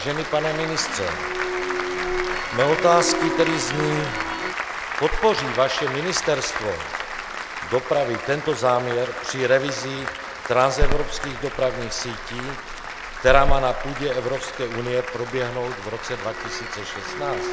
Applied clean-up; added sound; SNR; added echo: none; Applause + Crackle; 2 dB; none.